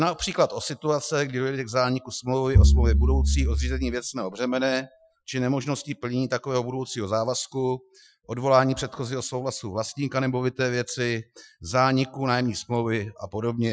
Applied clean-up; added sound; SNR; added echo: classical method Wiener filter.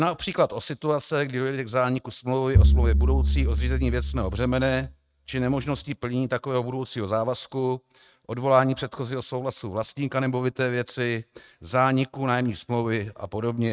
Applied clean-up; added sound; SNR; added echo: neural mask model RNNoise.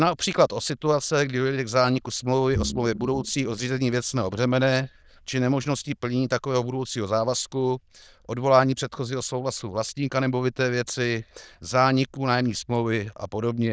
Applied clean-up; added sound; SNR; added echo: neural diffusion model UNIVERSE++.